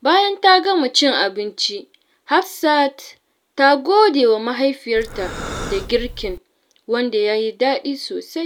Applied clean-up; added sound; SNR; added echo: none; Breathing; 11 dB; none.